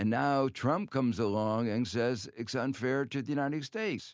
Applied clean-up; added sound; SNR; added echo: none; none; none; none.